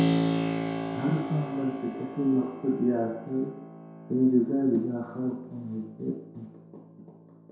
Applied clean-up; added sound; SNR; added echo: none; Keyboard (musical); 5 dB; reverberation time 0.7 s.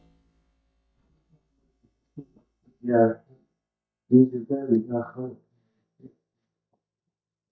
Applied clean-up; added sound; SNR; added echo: neural mask model DeepFilterNet 3.